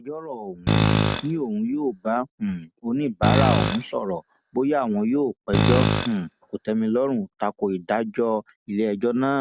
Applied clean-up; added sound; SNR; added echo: none; Tools; -3 dB; none.